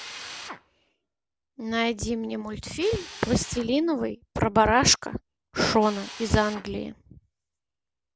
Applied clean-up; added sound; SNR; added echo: none; Drill; 18 dB; none.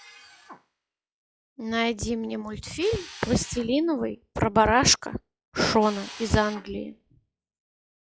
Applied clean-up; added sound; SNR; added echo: classical method log-MMSE.